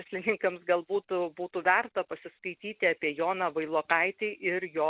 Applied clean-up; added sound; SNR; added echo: none; none; none; none.